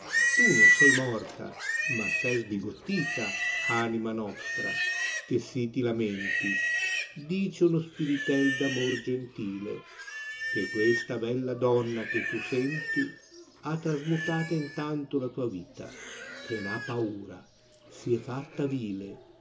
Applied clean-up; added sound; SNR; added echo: none; Livestock, farm animals, working animals; 0 dB; reverberation time 0.2 s.